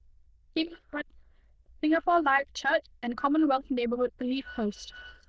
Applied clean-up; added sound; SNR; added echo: neural diffusion model UNIVERSE++.